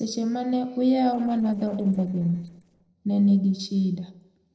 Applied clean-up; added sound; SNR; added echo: neural separator model SepFormer DNS4.